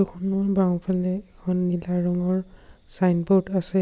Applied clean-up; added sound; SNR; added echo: none; none; none; none.